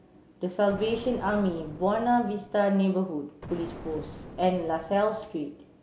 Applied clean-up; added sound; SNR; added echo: none; Explosion; 15 dB; none.